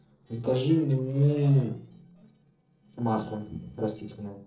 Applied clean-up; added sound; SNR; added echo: neural separator model SepFormer DNS4.